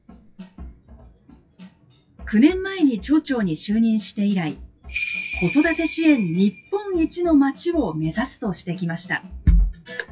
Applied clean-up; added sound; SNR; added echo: classical method WPE with log-MMSE.